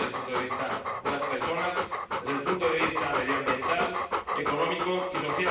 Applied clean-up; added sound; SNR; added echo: none; Dog; 0 dB; reverberation time 0.9 s.